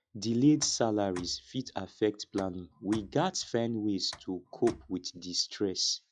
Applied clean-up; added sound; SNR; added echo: classical method log-MMSE.